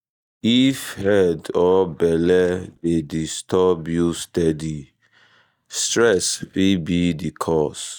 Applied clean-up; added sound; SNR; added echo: neural mask model DeepFilterNet 3.